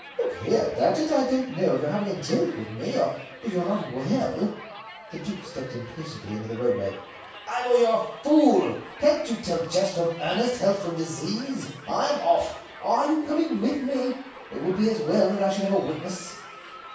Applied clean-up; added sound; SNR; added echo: none; Crowd; 17 dB; reverberation time 0.7 s.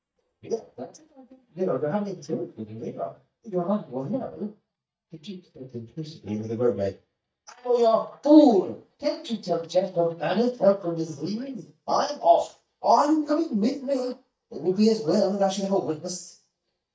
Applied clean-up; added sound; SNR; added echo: neural mask model DeepFilterNet 3.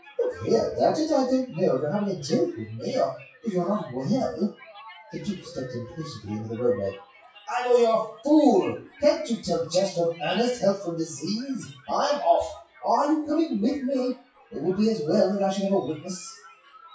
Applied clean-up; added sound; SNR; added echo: classical method WPE with log-MMSE.